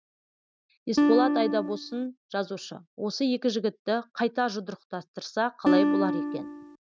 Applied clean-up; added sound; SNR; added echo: neural mask model RNNoise.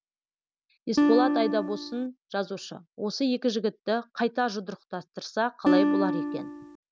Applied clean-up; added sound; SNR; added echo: none; Acoustic guitar; -4 dB; none.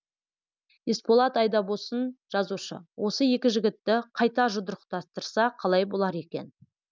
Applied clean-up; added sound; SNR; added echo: none; none; none; none.